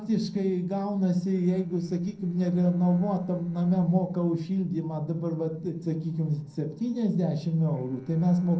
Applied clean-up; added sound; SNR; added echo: neural separator model SepFormer DNS4.